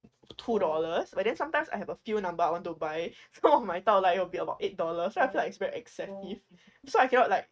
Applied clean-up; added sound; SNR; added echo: neural mask model RNNoise.